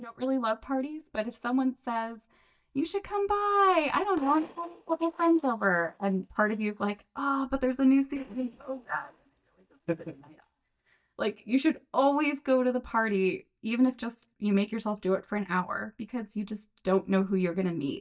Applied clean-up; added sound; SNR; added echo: neural mask model DeepFilterNet 3.